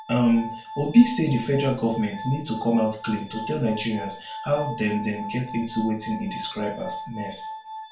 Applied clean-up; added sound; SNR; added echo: none; Glass; 13 dB; reverberation time 0.3 s.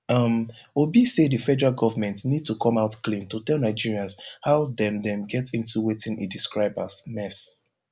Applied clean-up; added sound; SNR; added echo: none; none; none; none.